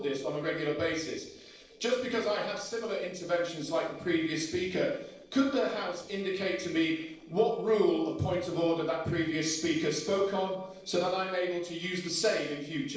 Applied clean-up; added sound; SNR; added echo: neural separator model SepFormer DNS4.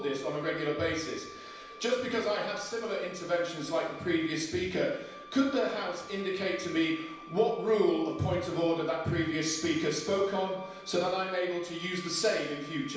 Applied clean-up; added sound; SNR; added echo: none; Wind instrument, woodwind instrument; 18 dB; reverberation time 0.9 s.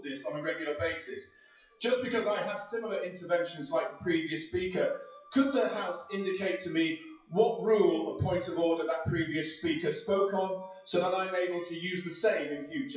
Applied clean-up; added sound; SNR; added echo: classical method WPE with log-MMSE.